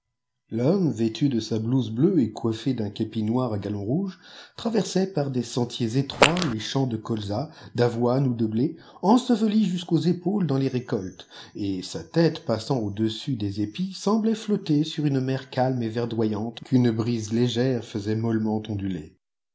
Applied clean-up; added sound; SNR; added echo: none; Fart; -3 dB; none.